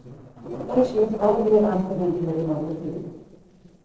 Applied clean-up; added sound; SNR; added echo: neural separator model SepFormer DNS4.